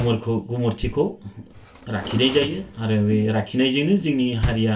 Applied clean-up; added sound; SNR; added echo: none; Door; 13 dB; reverberation time 0.2 s.